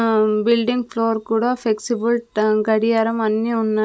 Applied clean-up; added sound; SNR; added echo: none; none; none; none.